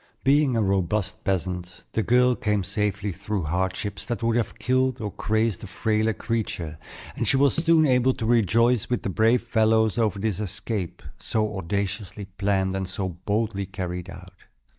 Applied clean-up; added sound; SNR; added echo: neural mask model DeepFilterNet 3.